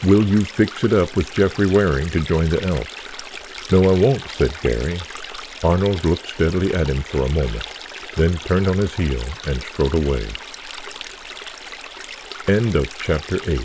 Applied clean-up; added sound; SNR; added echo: none; Stream; 14 dB; none.